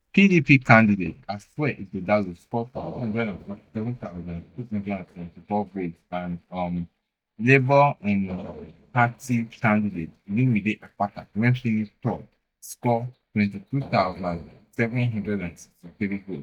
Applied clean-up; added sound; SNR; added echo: neural mask model DeepFilterNet 3.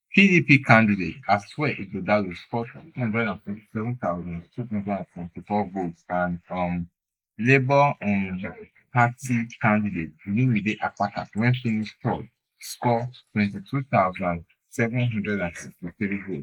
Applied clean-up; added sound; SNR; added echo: neural mask model Resemble Enhance denoiser.